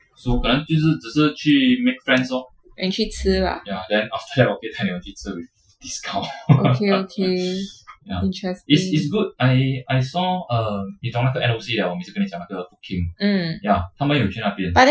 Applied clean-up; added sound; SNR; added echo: classical method Wiener filter.